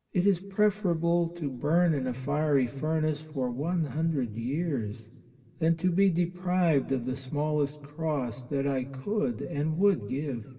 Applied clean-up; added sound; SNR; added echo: none; none; none; reverberation time 1.6 s.